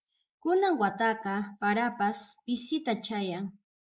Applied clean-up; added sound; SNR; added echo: neural mask model Resemble Enhance denoiser.